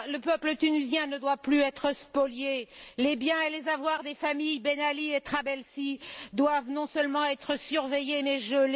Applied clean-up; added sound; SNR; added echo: none; none; none; none.